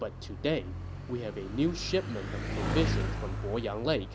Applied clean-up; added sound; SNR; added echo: none; Bicycle; 2 dB; none.